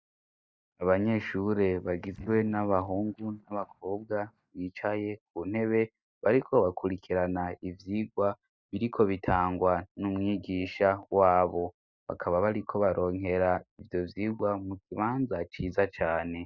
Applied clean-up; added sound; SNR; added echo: neural mask model DeepFilterNet 3.